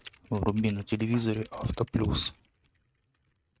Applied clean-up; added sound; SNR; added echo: neural mask model RNNoise.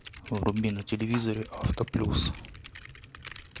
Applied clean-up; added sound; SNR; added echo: none; Water / Splash, splatter + Typing; 16 dB; none.